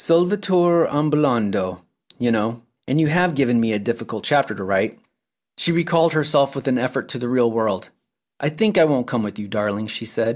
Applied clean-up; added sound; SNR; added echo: none; none; none; none.